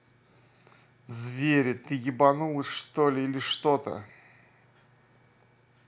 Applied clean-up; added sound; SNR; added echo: none; none; none; none.